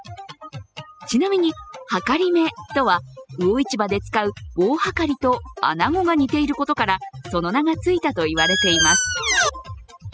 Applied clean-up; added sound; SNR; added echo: classical method spectral subtraction.